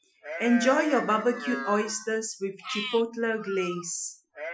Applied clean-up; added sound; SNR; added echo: classical method Wiener filter.